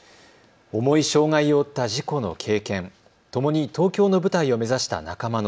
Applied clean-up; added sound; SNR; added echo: none; none; none; none.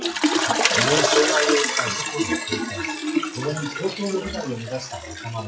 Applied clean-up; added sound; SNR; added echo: classical method WPE with log-MMSE.